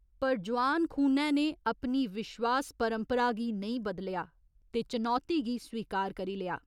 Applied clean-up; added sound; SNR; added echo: none; none; none; none.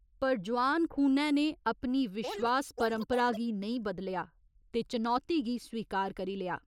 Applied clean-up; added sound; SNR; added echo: neural mask model Resemble Enhance denoiser.